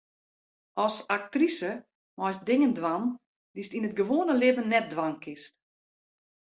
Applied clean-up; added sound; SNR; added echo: none; none; none; none.